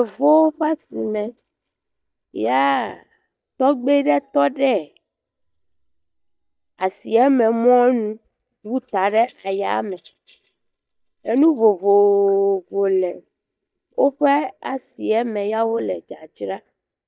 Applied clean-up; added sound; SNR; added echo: neural mask model DeepFilterNet 3.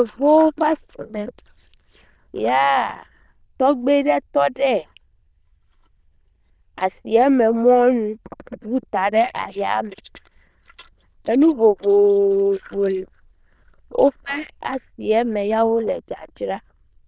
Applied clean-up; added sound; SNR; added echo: neural diffusion model UNIVERSE++.